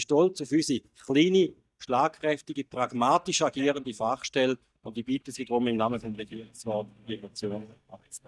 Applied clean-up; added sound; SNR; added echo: neural mask model DeepFilterNet 3.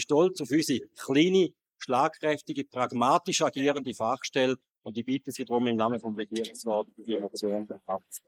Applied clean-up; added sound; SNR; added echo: neural mask model Resemble Enhance denoiser.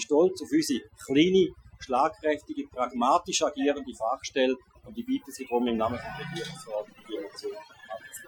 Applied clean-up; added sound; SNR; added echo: classical method Wiener filter.